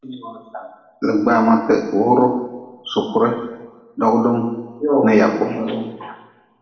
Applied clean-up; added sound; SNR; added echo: none; none; none; reverberation time 1.2 s.